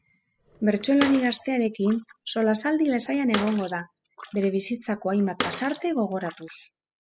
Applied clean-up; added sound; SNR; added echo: classical method spectral subtraction.